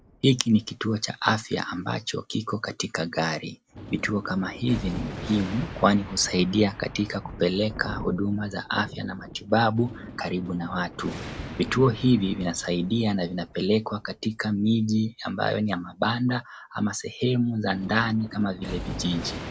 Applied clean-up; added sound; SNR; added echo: none; Thunder; 14 dB; none.